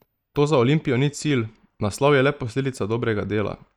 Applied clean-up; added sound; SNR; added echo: neural mask model RNNoise.